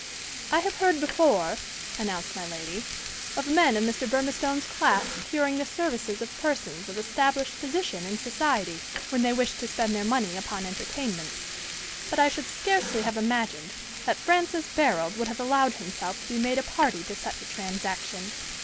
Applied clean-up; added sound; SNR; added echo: none; Frying (food); 8 dB; none.